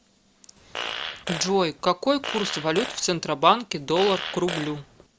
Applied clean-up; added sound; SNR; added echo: none; Fart; 9 dB; none.